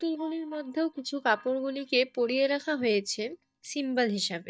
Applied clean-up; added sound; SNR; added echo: neural mask model DeepFilterNet 3.